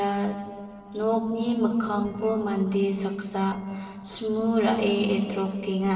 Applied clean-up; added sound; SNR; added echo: neural separator model SepFormer DNS4.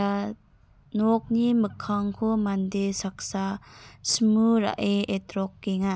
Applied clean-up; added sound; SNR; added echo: none; none; none; none.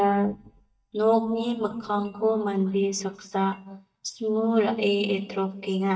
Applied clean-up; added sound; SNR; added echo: neural mask model DeepFilterNet 3.